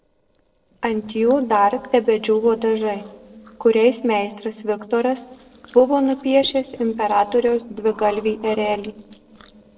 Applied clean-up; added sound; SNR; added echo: neural separator model SepFormer DNS4.